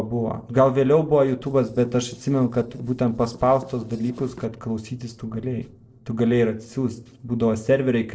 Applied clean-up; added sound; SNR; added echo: neural separator model SepFormer DNS4.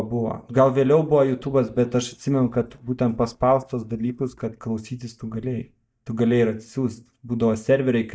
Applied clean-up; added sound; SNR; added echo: neural mask model DeepFilterNet 3.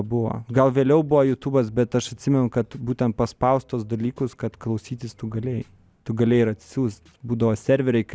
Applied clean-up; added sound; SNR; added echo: none; none; none; none.